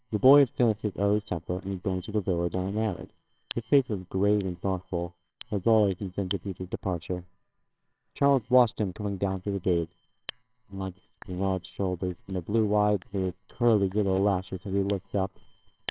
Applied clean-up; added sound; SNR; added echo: neural separator model SepFormer WHAMR!.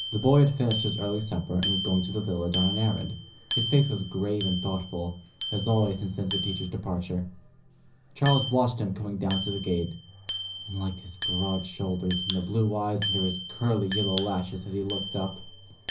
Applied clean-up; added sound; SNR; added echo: none; Bicycle bell; 8 dB; reverberation time 0.5 s.